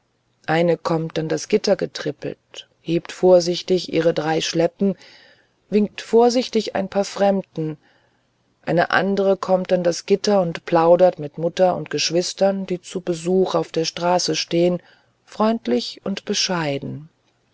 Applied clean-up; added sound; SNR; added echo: none; none; none; none.